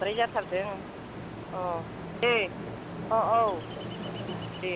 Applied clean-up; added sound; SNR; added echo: none; Drum + Ocean; 7 dB; none.